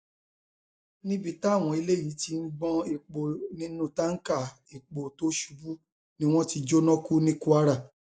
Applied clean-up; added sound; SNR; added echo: none; none; none; none.